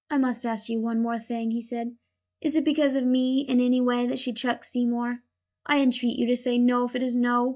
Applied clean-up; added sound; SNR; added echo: neural mask model DeepFilterNet 3.